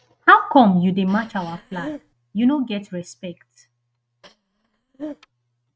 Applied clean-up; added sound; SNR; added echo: neural mask model RNNoise.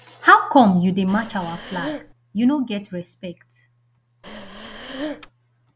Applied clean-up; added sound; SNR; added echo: none; Breathing; 11 dB; none.